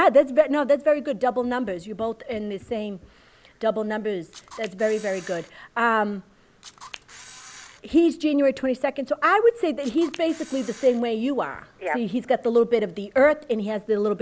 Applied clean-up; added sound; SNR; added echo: none; Camera; 20 dB; none.